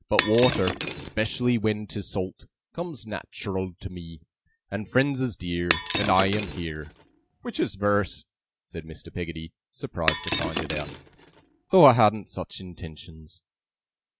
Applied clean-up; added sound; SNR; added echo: none; Shatter; 0 dB; none.